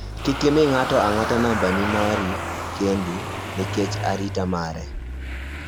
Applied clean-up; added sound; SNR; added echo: none; Engine starting / Motor vehicle (road); 4 dB; none.